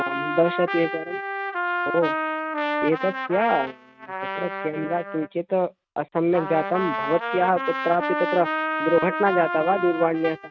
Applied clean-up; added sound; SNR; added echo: neural mask model RNNoise.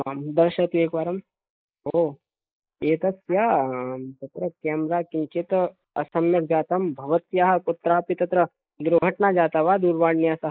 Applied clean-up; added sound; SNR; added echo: neural mask model Resemble Enhance denoiser.